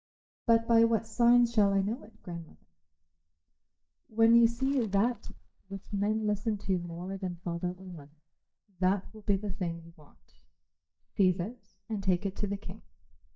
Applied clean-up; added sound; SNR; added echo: neural mask model DeepFilterNet 3.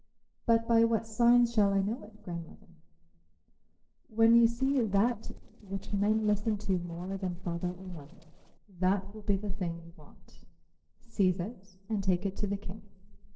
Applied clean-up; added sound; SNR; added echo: neural separator model SepFormer DNS4.